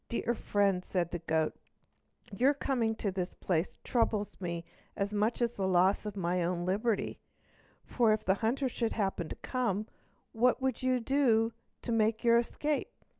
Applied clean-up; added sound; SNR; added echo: none; Bass drum; 12 dB; none.